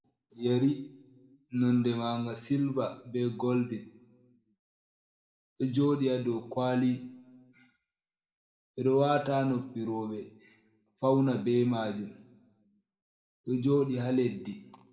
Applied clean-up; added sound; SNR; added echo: none; none; none; reverberation time 0.5 s.